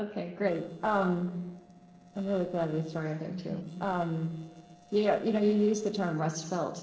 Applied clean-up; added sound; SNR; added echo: neural separator model SepFormer DNS4.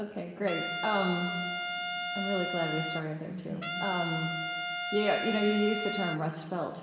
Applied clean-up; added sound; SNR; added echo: none; Trumpet; 2 dB; reverberation time 1.9 s.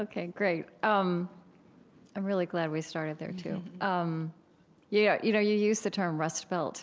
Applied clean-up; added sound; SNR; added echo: none; none; none; none.